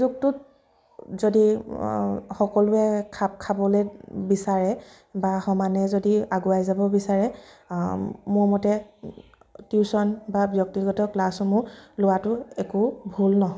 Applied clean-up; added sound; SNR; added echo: none; none; none; none.